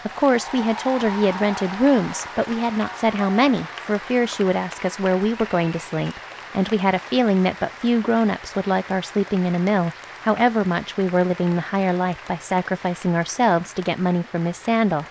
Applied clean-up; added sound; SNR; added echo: none; Applause / Cheering; 15 dB; none.